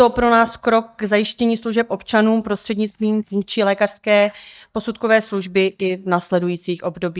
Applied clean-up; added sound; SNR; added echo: neural mask model DeepFilterNet 3.